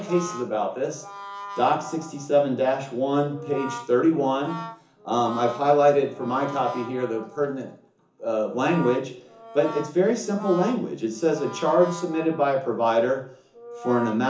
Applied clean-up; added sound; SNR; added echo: none; Brass instrument; 15 dB; reverberation time 0.7 s.